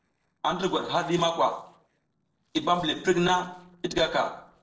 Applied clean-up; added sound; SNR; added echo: neural separator model SepFormer DNS4.